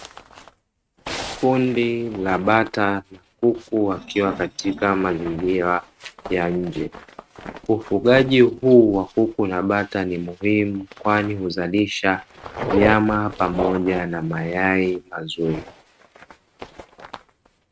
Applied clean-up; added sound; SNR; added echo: neural mask model RNNoise.